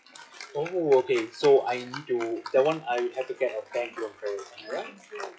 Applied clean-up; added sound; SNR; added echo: classical method log-MMSE.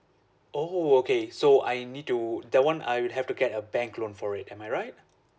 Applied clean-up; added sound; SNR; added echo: none; none; none; none.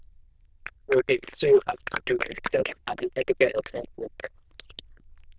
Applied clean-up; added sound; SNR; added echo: neural diffusion model UNIVERSE++.